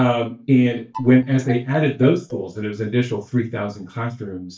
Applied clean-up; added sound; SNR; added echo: neural mask model DeepFilterNet 3.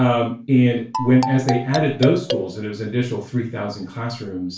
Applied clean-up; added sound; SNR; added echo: none; Marimba, xylophone; 7 dB; reverberation time 0.3 s.